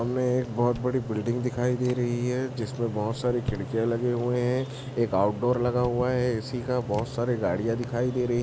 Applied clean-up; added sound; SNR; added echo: none; Chewing, mastication; 20 dB; none.